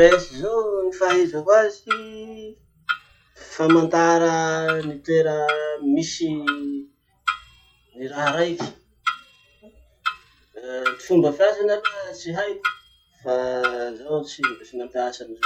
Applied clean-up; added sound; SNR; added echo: classical method log-MMSE.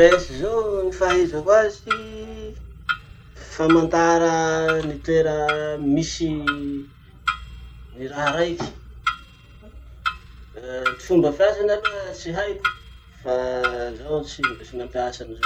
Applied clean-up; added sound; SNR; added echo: none; Clock; 8 dB; none.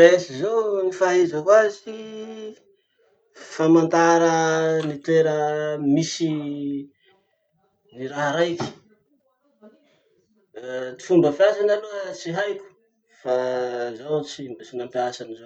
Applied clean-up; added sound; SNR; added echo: none; none; none; none.